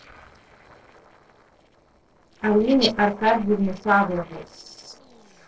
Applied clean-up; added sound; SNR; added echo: neural separator model SepFormer DNS4.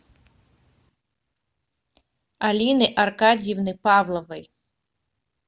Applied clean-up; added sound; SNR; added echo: none; none; none; none.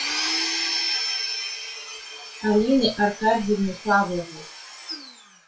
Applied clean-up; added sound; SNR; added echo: classical method WPE with log-MMSE.